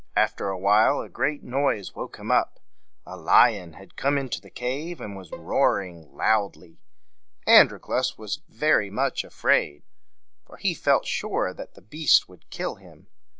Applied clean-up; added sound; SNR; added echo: none; Bowed string instrument; 18 dB; none.